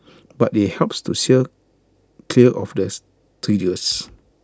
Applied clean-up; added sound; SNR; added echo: none; none; none; none.